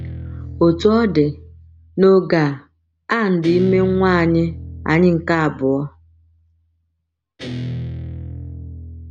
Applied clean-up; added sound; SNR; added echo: none; Guitar; 13 dB; none.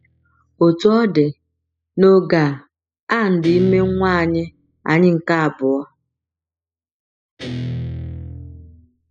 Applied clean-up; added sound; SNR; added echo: classical method spectral subtraction.